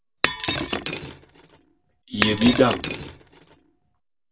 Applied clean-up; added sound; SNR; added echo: none; Shatter; 3 dB; reverberation time 0.1 s.